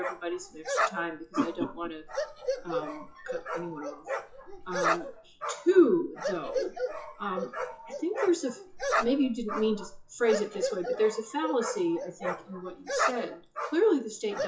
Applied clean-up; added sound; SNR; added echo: classical method WPE with log-MMSE.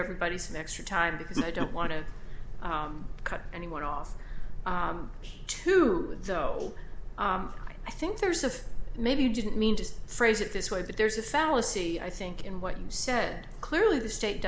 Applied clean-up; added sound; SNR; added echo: none; none; none; none.